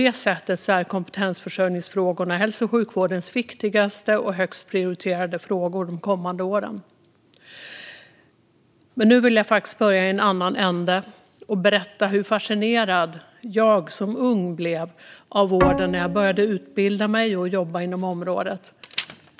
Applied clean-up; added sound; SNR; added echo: none; Bowed string instrument; 6 dB; none.